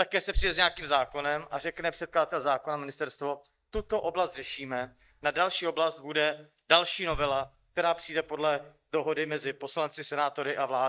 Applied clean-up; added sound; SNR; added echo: neural mask model DeepFilterNet 3.